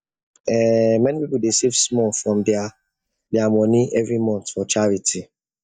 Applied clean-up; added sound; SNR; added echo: neural mask model DeepFilterNet 3.